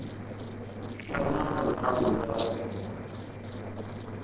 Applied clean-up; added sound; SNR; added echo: neural separator model SepFormer DNS4.